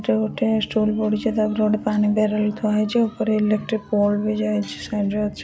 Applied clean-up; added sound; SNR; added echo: none; none; none; none.